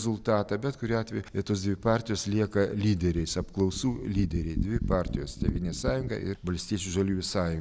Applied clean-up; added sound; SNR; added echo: none; none; none; none.